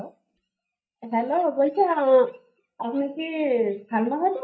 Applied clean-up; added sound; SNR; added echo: neural mask model DeepFilterNet 3.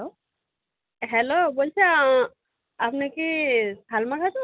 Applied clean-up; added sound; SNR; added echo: none; none; none; none.